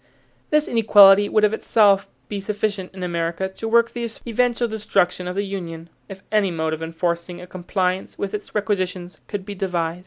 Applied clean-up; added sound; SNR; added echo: none; none; none; none.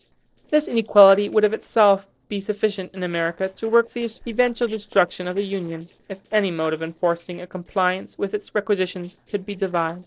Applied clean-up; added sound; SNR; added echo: neural separator model SepFormer DNS4.